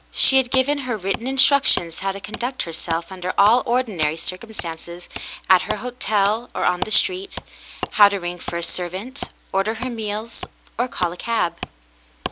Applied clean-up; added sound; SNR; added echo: none; Wood; 13 dB; none.